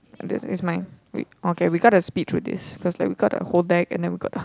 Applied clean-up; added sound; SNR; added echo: none; none; none; none.